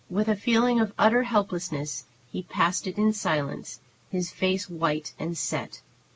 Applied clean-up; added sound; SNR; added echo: none; none; none; none.